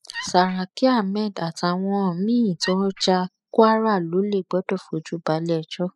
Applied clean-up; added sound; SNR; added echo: classical method spectral subtraction.